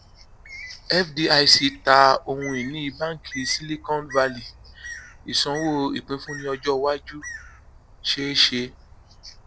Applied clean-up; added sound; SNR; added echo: none; Bird; 16 dB; none.